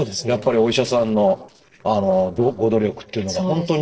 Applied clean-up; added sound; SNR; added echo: neural separator model SepFormer DNS4.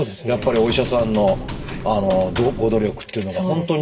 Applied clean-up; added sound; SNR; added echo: none; Computer keyboard; 10 dB; reverberation time 2.3 s.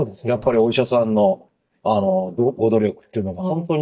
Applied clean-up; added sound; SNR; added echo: neural mask model DeepFilterNet 3.